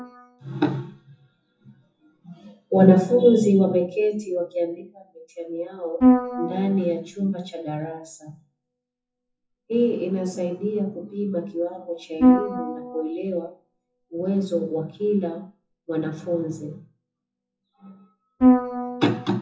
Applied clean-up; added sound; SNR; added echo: classical method WPE with log-MMSE.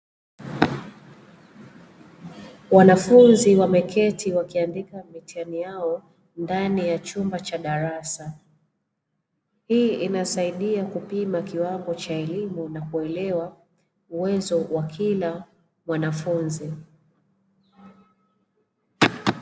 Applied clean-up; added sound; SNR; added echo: none; none; none; none.